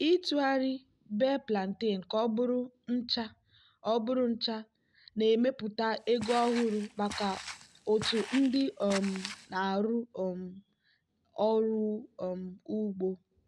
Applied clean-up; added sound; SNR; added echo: none; Walk, footsteps; 11 dB; none.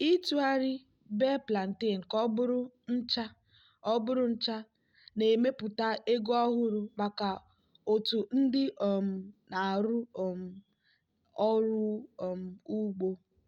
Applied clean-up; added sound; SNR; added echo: none; none; none; none.